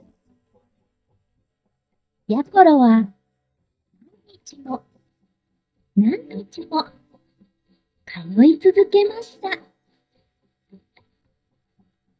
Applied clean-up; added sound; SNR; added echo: neural mask model DeepFilterNet 3.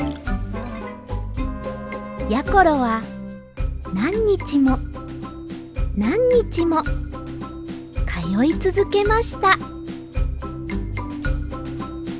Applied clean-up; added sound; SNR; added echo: none; none; none; none.